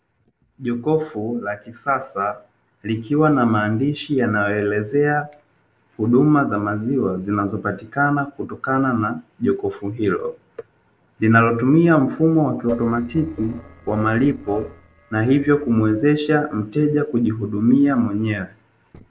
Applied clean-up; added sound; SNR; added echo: neural separator model SepFormer DNS4.